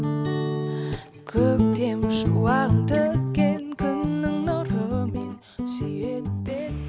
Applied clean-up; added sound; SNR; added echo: none; none; none; none.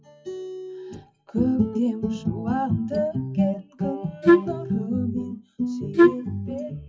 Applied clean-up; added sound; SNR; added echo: classical method WPE with log-MMSE.